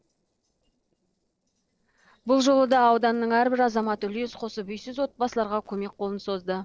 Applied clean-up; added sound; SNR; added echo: neural separator model SepFormer DNS4.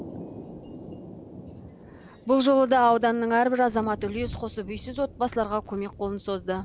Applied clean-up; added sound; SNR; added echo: none; Thunder; 16 dB; none.